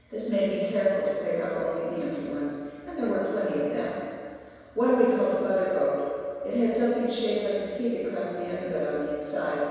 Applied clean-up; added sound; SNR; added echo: none; none; none; reverberation time 1.9 s.